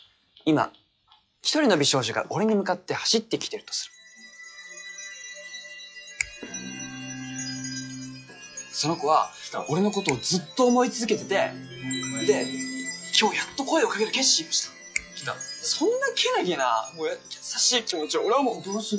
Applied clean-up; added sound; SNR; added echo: classical method log-MMSE.